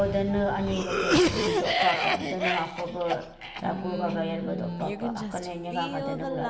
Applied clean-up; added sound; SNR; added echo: none; Cough; -1 dB; reverberation time 1.5 s.